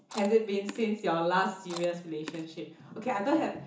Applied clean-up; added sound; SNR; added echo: none; Chewing, mastication; 17 dB; reverberation time 0.7 s.